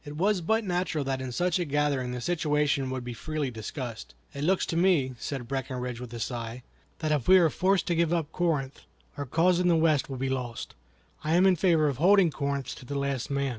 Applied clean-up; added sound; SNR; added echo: none; none; none; none.